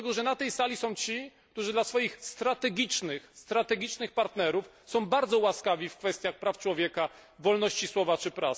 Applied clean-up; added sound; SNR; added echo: none; none; none; none.